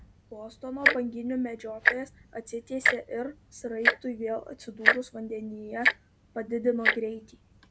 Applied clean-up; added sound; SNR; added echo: none; Tick-tock; -4 dB; none.